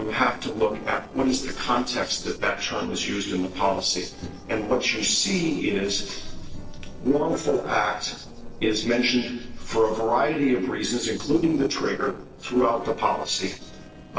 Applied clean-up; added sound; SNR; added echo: neural separator model SepFormer DNS4.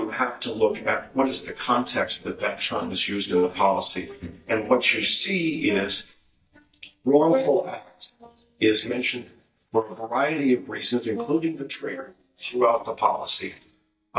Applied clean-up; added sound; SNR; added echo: neural mask model DeepFilterNet 3.